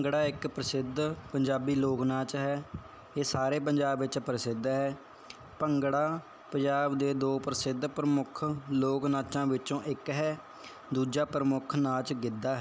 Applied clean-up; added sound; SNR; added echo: none; none; none; none.